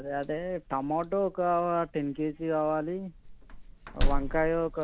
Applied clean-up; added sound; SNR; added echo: none; Slam; 3 dB; none.